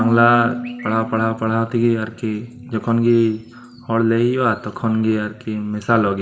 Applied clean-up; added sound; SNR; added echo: none; Harp; 14 dB; reverberation time 0.8 s.